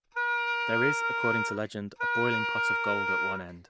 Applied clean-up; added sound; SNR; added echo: none; Wind instrument, woodwind instrument; -5 dB; none.